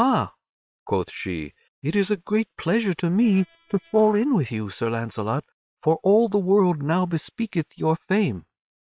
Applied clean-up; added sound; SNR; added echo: neural separator model SepFormer WHAM!.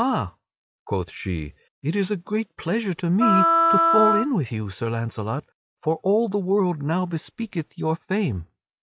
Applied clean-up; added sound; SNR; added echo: none; Wind instrument, woodwind instrument; -3 dB; none.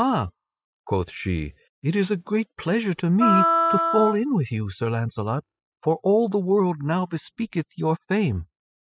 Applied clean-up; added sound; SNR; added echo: classical method spectral subtraction.